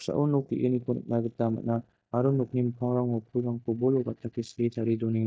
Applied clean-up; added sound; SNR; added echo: neural mask model DeepFilterNet 3.